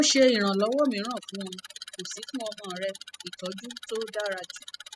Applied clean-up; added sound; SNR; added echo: classical method spectral subtraction.